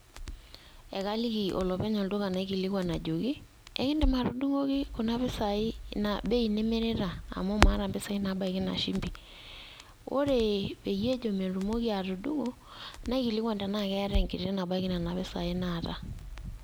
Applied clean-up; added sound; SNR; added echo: none; Crackle; 7 dB; none.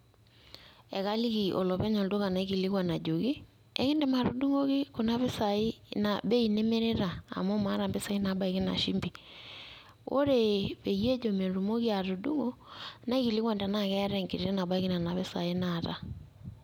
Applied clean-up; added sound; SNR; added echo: none; none; none; none.